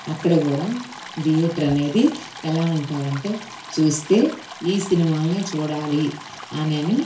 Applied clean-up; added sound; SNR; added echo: none; Stream; 16 dB; reverberation time 0.3 s.